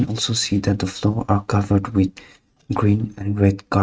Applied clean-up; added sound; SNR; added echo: neural mask model RNNoise.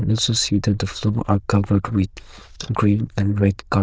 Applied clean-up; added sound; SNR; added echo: neural diffusion model UNIVERSE++.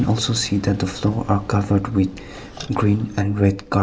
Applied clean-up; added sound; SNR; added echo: none; Boom + Squeak; 18 dB; none.